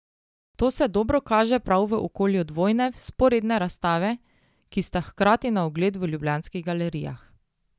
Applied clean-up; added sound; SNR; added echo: none; none; none; none.